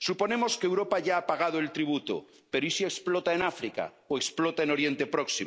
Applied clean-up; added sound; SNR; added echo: none; none; none; none.